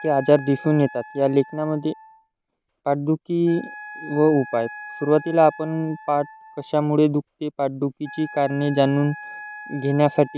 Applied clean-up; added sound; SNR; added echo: none; Wind instrument, woodwind instrument; 18 dB; none.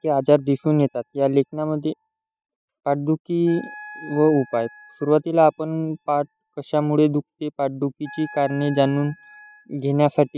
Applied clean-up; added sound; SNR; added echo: classical method spectral subtraction.